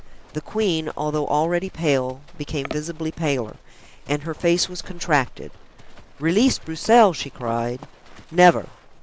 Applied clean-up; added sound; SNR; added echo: none; Livestock, farm animals, working animals; 17 dB; none.